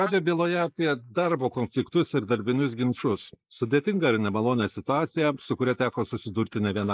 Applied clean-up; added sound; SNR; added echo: neural mask model Resemble Enhance denoiser.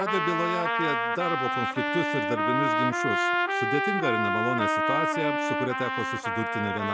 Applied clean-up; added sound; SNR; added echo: none; Trumpet; -4 dB; none.